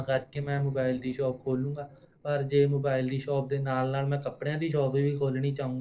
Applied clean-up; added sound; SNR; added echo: neural separator model SepFormer DNS4.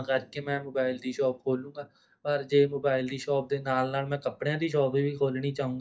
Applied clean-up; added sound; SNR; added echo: neural mask model DeepFilterNet 3.